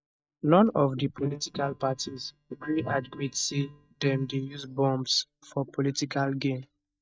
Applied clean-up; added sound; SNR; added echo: neural mask model DeepFilterNet 3.